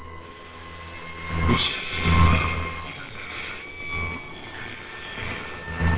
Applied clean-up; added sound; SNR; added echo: neural separator model SepFormer WHAMR!.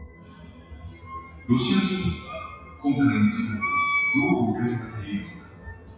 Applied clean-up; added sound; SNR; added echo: classical method WPE with log-MMSE.